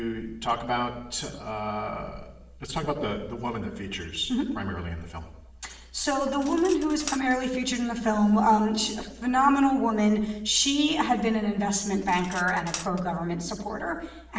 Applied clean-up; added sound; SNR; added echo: none; Cutlery, silverware; 17 dB; reverberation time 0.8 s.